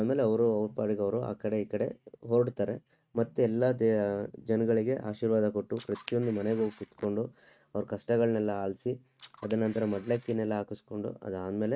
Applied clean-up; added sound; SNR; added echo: neural mask model RNNoise.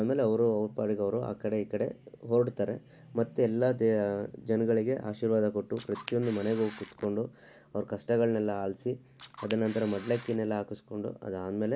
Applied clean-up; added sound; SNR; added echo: none; Camera; 17 dB; none.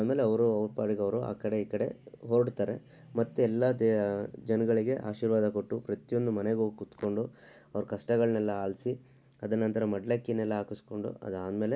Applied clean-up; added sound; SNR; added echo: none; none; none; none.